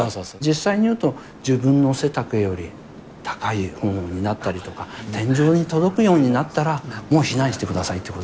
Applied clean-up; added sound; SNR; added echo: none; none; none; none.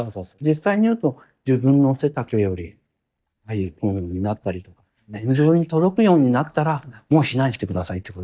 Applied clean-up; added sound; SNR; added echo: neural mask model DeepFilterNet 3.